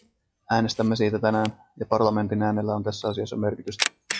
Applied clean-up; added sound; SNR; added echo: classical method log-MMSE.